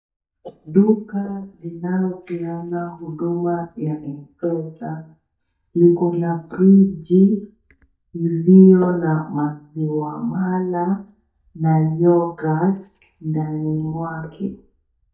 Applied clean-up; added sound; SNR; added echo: neural mask model DeepFilterNet 3.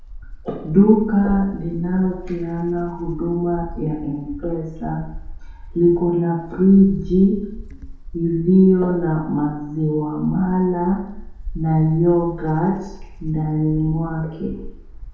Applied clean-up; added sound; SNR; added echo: none; Wind; 14 dB; reverberation time 0.9 s.